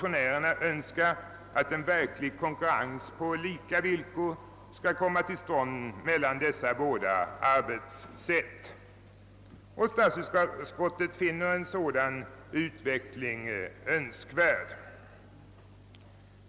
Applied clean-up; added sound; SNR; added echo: none; none; none; none.